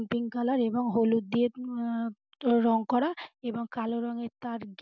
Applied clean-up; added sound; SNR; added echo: none; none; none; none.